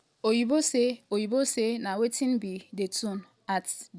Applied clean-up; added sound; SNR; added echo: none; none; none; none.